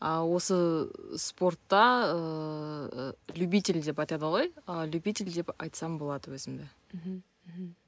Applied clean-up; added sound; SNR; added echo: none; none; none; none.